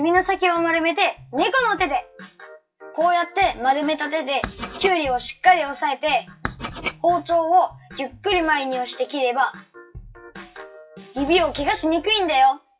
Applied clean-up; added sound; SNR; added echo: classical method WPE with log-MMSE.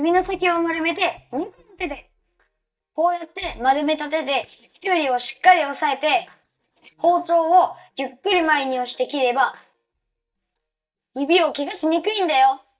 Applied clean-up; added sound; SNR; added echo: neural mask model DeepFilterNet 3.